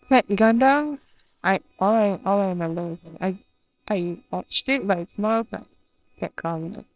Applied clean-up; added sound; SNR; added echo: neural separator model SepFormer WHAMR!.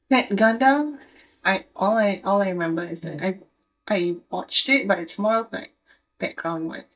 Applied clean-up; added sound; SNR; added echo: neural mask model DeepFilterNet 3.